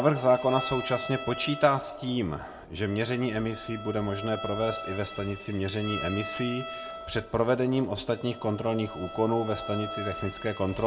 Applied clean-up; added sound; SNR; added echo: none; Bowed string instrument; 11 dB; reverberation time 0.2 s.